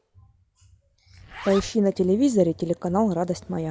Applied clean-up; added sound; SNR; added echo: none; Zipper (clothing); 18 dB; none.